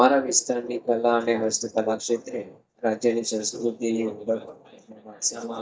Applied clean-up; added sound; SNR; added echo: neural mask model DeepFilterNet 3.